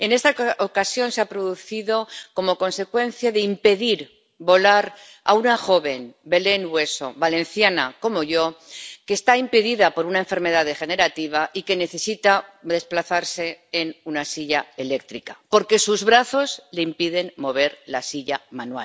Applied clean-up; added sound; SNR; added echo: none; none; none; none.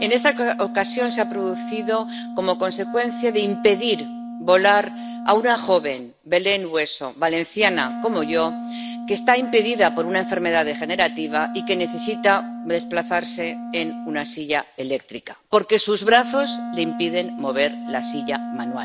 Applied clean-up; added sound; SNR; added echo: none; Wind instrument, woodwind instrument; 9 dB; none.